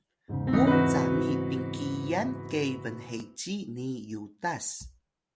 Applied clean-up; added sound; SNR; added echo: none; Piano; -5 dB; none.